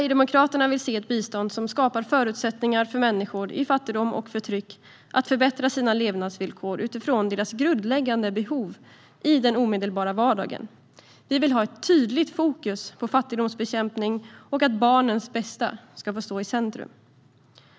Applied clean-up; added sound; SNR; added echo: none; none; none; none.